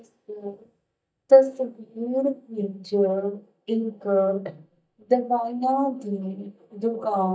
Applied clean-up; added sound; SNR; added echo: neural mask model DeepFilterNet 3.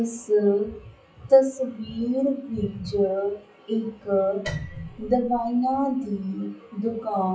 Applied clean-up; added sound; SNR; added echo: classical method WPE with log-MMSE.